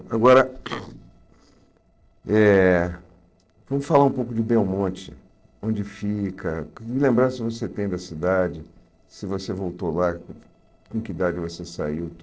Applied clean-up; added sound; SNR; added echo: neural separator model SepFormer DNS4.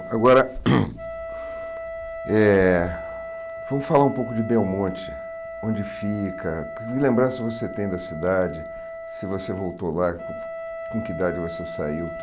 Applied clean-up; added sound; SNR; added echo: none; Wind instrument, woodwind instrument; 10 dB; none.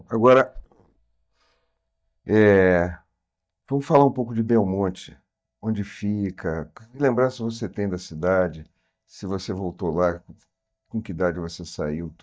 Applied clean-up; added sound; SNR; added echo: neural mask model DeepFilterNet 3.